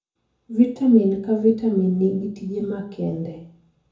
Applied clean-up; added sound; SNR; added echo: none; none; none; reverberation time 0.6 s.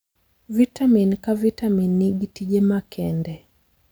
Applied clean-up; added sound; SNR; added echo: none; none; none; none.